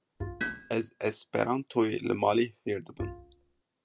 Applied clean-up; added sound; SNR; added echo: none; Bowed string instrument + Tools; 11 dB; none.